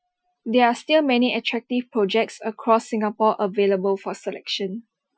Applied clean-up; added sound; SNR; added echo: classical method Wiener filter.